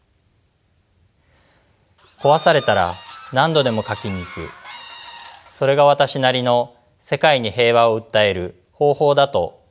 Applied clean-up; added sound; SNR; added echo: none; Bird / Fowl; 18 dB; none.